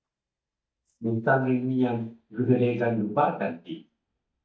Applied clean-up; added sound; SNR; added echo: neural mask model DeepFilterNet 3.